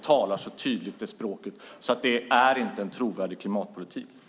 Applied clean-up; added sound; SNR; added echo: none; none; none; none.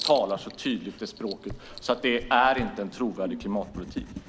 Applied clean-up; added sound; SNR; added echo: none; Writing; 12 dB; none.